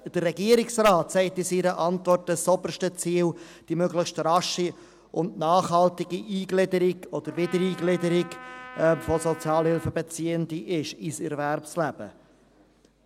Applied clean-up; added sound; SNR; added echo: none; Trumpet; 17 dB; none.